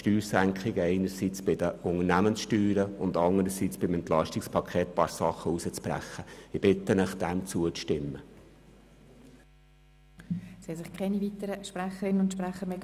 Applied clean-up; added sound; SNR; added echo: none; none; none; none.